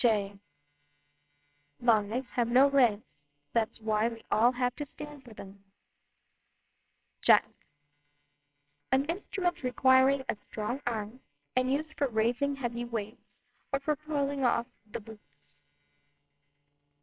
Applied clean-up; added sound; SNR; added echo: neural separator model SepFormer WHAMR!.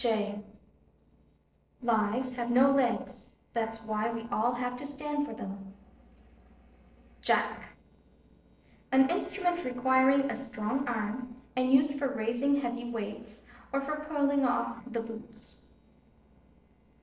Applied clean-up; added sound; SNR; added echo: neural separator model SepFormer DNS4.